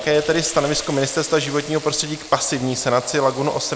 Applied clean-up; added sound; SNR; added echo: none; Frying (food); 15 dB; none.